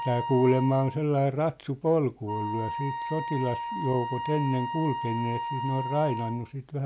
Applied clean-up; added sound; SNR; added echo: none; Wind instrument, woodwind instrument; 7 dB; none.